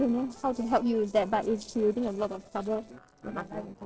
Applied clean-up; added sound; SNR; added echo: neural separator model SepFormer DNS4.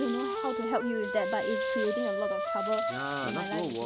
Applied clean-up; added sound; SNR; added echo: none; Rattle / Rattle (instrument) + Wind instrument, woodwind instrument; -1 dB; none.